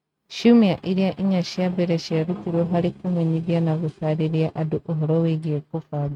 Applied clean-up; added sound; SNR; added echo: neural mask model RNNoise.